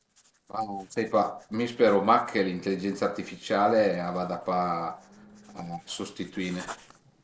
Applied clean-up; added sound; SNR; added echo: neural separator model SepFormer DNS4.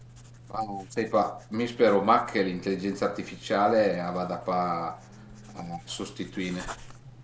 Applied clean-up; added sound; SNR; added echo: none; Writing; 19 dB; none.